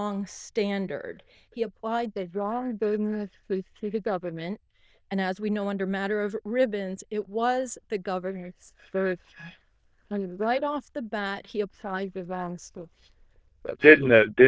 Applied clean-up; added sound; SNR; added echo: neural diffusion model UNIVERSE++.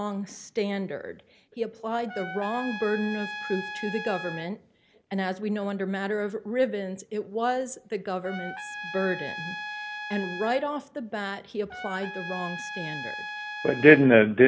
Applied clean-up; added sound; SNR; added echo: none; Trumpet; 10 dB; none.